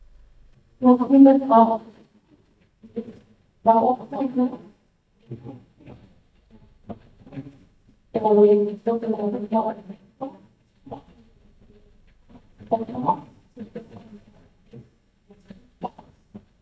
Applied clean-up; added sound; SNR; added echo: neural mask model DeepFilterNet 3.